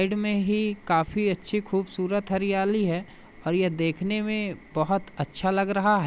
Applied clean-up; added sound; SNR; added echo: none; none; none; none.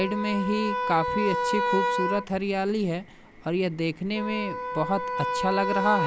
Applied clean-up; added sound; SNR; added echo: none; Wind instrument, woodwind instrument; 2 dB; none.